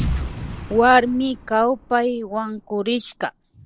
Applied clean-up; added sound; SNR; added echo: none; Boom; 10 dB; none.